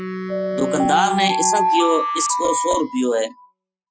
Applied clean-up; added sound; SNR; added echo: classical method Wiener filter.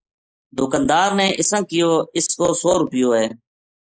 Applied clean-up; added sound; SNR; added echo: neural mask model Resemble Enhance denoiser.